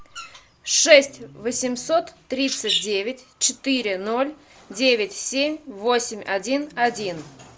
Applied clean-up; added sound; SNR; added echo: none; none; none; none.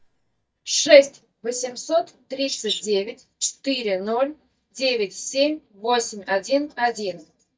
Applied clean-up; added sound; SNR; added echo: neural mask model DeepFilterNet 3.